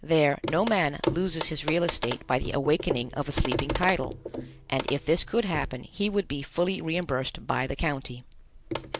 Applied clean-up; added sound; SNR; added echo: none; Clock; 7 dB; none.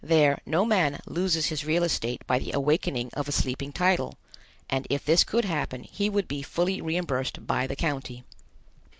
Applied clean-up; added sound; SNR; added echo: none; none; none; none.